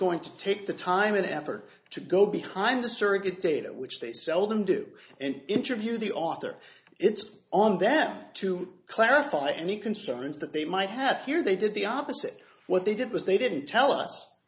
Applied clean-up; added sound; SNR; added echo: none; none; none; none.